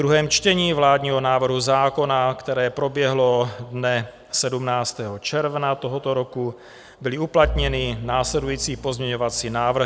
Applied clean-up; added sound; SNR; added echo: none; Bowed string instrument; 16 dB; none.